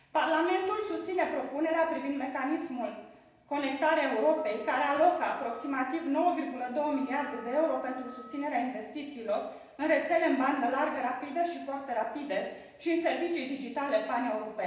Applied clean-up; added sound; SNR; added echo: none; Wind instrument, woodwind instrument; 19 dB; reverberation time 0.9 s.